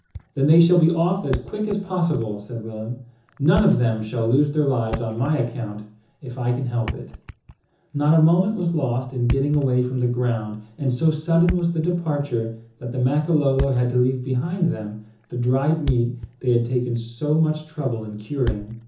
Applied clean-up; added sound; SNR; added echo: none; Thump, thud; 14 dB; reverberation time 0.6 s.